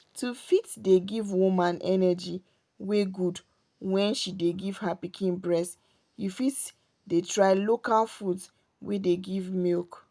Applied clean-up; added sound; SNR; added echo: none; none; none; none.